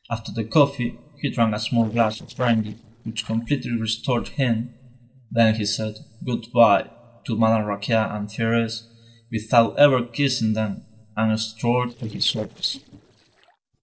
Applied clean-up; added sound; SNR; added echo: neural separator model SepFormer DNS4.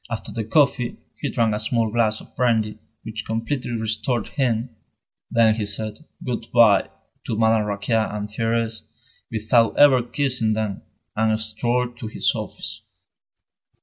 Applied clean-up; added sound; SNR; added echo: none; none; none; none.